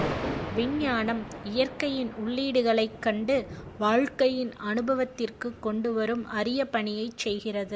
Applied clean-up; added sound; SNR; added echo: none; Thunder; 11 dB; none.